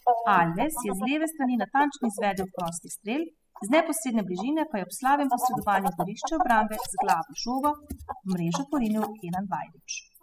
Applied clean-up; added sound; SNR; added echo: classical method spectral subtraction.